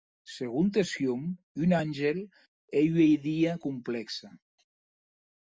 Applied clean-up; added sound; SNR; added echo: none; none; none; none.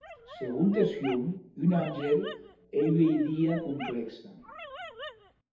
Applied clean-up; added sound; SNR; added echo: none; Dog; 15 dB; reverberation time 0.7 s.